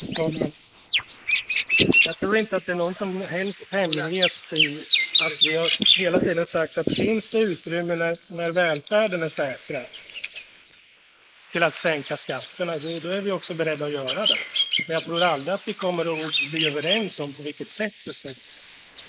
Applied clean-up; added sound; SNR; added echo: neural mask model Resemble Enhance denoiser.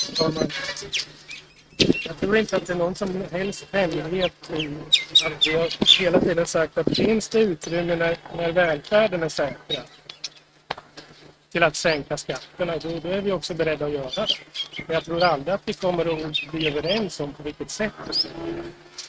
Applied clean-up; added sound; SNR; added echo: neural mask model RNNoise.